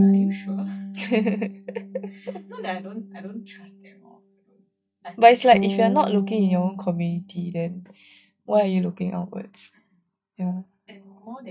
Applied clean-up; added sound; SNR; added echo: neural mask model DeepFilterNet 3.